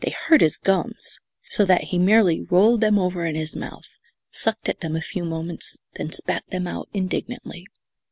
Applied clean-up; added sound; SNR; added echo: none; none; none; none.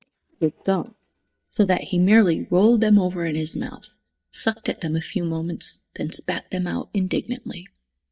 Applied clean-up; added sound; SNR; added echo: neural mask model DeepFilterNet 3.